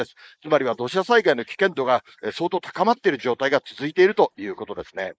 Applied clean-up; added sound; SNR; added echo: neural mask model Resemble Enhance denoiser.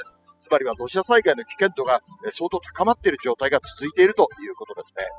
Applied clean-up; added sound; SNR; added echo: classical method spectral subtraction.